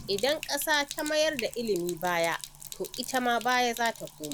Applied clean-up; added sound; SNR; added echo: none; Sink (filling or washing); 13 dB; none.